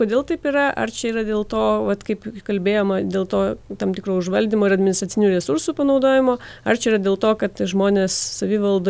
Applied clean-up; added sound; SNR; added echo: none; none; none; none.